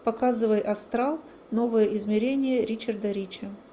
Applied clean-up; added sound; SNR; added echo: none; none; none; none.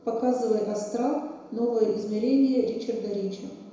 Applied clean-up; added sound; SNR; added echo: none; none; none; reverberation time 1.0 s.